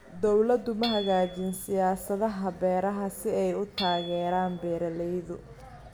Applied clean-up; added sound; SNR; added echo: none; Hammer / Chink, clink; 16 dB; none.